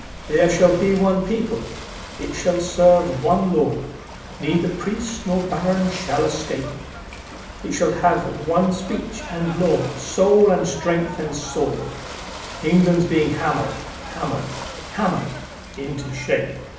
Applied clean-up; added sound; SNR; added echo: none; Ocean / Boat, Water vehicle; 13 dB; reverberation time 0.8 s.